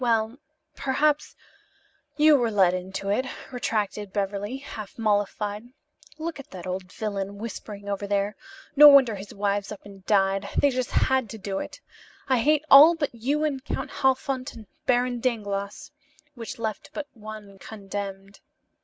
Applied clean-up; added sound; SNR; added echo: none; none; none; none.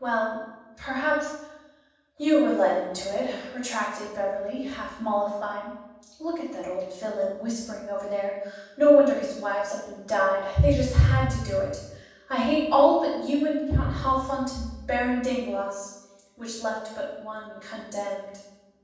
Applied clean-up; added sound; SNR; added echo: none; none; none; reverberation time 1.2 s.